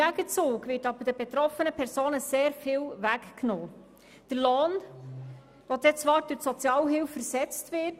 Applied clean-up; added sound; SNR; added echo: none; none; none; none.